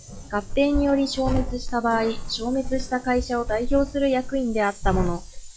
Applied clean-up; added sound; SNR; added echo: classical method log-MMSE.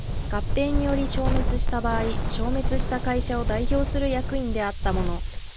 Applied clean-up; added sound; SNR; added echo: none; Wind; -4 dB; none.